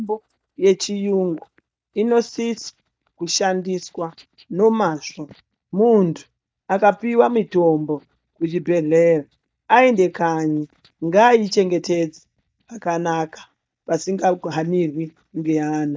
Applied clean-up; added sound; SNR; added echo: neural mask model DeepFilterNet 3.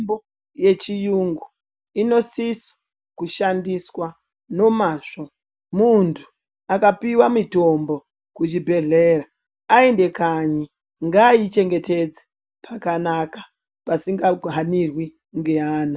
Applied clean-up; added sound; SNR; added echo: none; none; none; none.